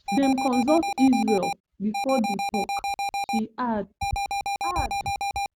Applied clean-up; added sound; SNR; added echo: none; Alarm; 2 dB; none.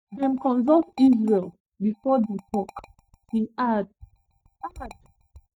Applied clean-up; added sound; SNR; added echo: neural mask model DeepFilterNet 3.